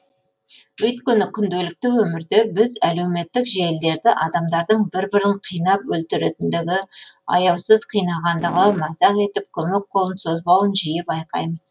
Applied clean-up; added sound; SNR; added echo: none; Fart; 10 dB; none.